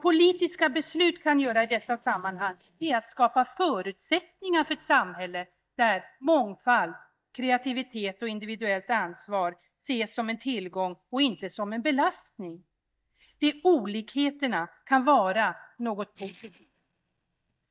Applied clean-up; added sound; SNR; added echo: neural mask model DeepFilterNet 3.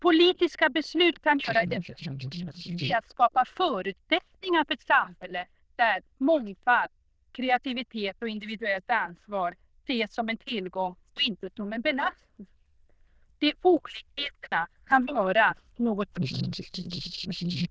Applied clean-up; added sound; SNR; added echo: neural diffusion model UNIVERSE++.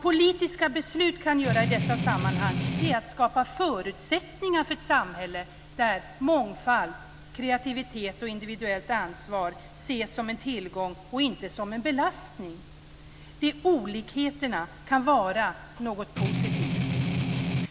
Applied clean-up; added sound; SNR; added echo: none; Strum; -2 dB; none.